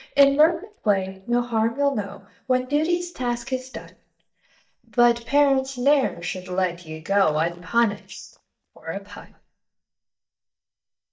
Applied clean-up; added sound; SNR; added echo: neural mask model DeepFilterNet 3.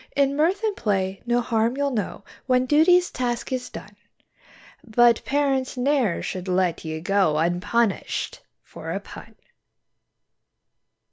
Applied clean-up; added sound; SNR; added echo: none; none; none; none.